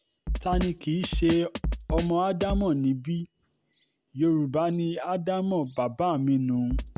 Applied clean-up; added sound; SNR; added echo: none; Drum kit; 8 dB; none.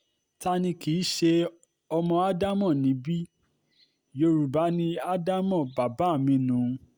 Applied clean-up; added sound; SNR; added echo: none; none; none; none.